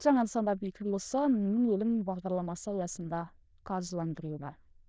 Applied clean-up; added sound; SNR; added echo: neural diffusion model UNIVERSE++.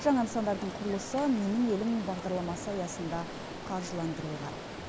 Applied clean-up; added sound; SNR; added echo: none; Stream; 9 dB; none.